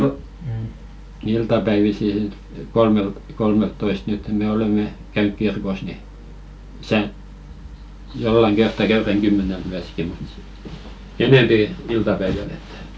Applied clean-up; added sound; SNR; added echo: none; none; none; none.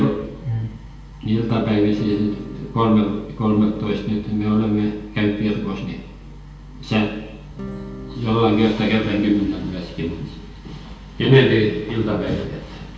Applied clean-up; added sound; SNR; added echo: none; Acoustic guitar / Strum; 15 dB; reverberation time 0.9 s.